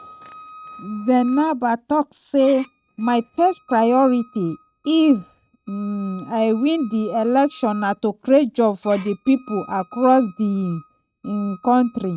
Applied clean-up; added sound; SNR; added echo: neural mask model RNNoise.